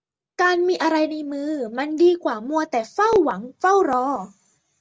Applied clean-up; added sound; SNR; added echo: none; none; none; none.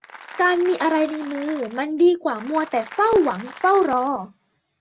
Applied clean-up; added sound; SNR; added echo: none; Applause; 18 dB; none.